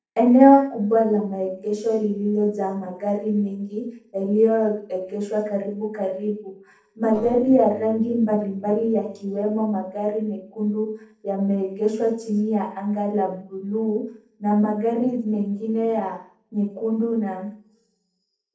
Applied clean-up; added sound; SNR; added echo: neural separator model SepFormer DNS4.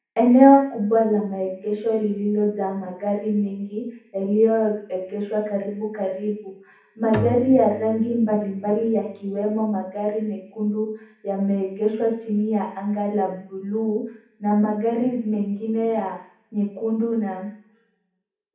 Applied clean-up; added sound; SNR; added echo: none; Bowed string instrument; 13 dB; reverberation time 0.7 s.